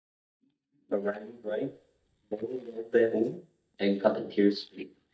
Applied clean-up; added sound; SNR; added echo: neural mask model DeepFilterNet 3.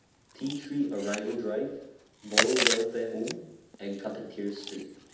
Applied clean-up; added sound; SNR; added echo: none; Chewing, mastication; 1 dB; reverberation time 0.8 s.